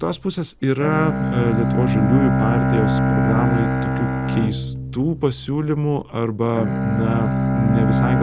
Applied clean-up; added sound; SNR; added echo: none; Bowed string instrument; -2 dB; none.